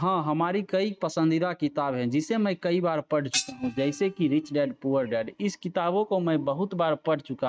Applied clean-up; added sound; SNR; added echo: neural mask model RNNoise.